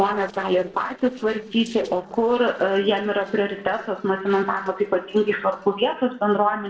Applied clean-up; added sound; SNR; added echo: neural separator model SepFormer DNS4.